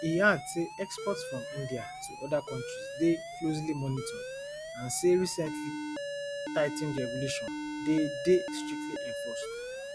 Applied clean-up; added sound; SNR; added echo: none; Alarm; 6 dB; none.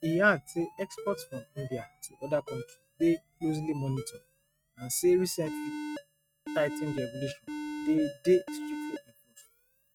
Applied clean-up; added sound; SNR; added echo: neural mask model RNNoise.